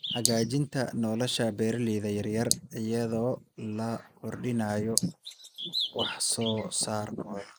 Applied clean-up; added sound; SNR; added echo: neural mask model Resemble Enhance denoiser.